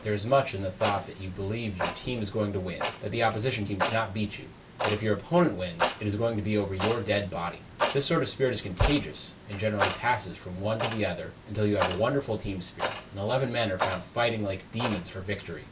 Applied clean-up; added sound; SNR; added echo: none; Clock; 7 dB; reverberation time 0.2 s.